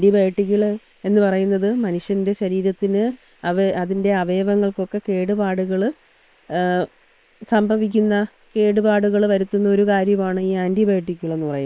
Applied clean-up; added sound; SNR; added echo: neural separator model SepFormer WHAM!.